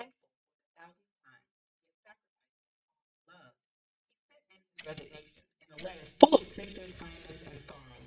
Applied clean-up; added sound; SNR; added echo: neural mask model DeepFilterNet 3.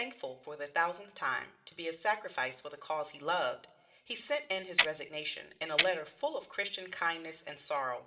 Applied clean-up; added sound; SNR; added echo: none; Clock; -5 dB; reverberation time 0.6 s.